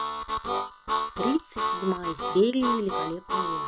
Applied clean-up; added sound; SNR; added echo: none; Harmonica; 1 dB; none.